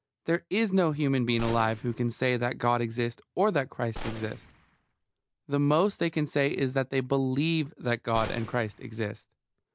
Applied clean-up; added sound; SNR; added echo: none; Gunshot, gunfire; 14 dB; none.